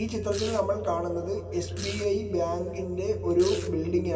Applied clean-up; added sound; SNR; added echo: none; Domestic sounds, home sounds; 15 dB; reverberation time 2.6 s.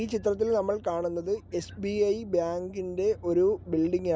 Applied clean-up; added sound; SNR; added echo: none; none; none; none.